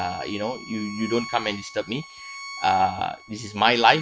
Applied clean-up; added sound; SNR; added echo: none; Bowed string instrument; 15 dB; none.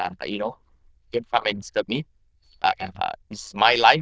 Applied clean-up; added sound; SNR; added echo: neural diffusion model UNIVERSE++.